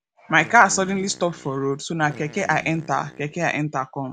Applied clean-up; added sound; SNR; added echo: none; Fart; 19 dB; none.